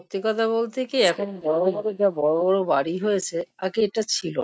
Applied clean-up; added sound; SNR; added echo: neural mask model DeepFilterNet 3.